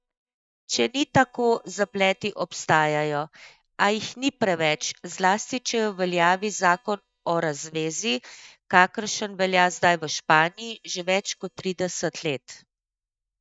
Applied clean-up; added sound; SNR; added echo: neural mask model DeepFilterNet 3.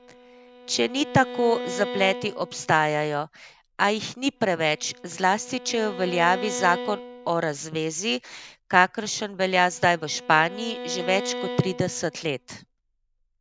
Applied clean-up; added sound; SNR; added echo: none; Bowed string instrument; 12 dB; none.